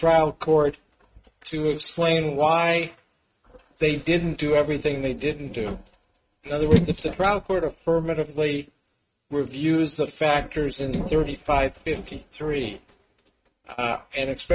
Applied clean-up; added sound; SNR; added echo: neural mask model RNNoise.